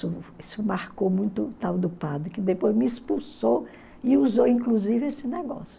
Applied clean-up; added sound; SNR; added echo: none; none; none; none.